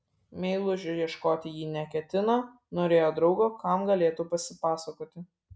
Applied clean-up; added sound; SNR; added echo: none; none; none; none.